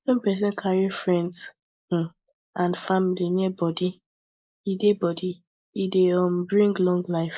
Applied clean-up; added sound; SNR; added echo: neural mask model Resemble Enhance denoiser.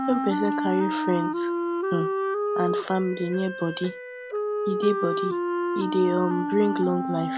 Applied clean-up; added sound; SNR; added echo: none; Wind instrument, woodwind instrument; 0 dB; none.